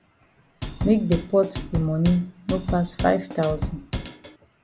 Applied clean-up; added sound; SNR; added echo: none; Drum / Drum kit; 7 dB; none.